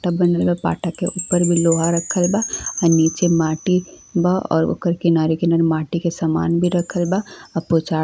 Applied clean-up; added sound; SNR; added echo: none; Wind chime; 14 dB; none.